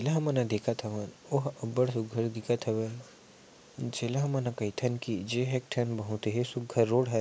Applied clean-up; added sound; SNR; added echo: none; none; none; none.